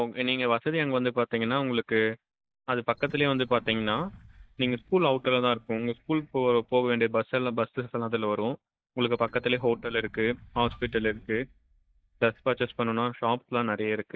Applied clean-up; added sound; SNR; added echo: neural mask model DeepFilterNet 3.